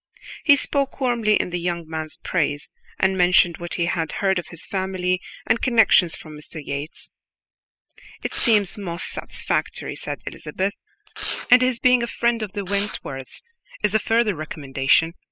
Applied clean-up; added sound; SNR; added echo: classical method spectral subtraction.